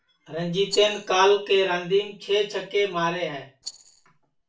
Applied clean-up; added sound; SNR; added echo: neural separator model SepFormer DNS4.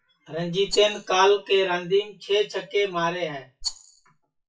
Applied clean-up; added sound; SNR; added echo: classical method WPE with log-MMSE.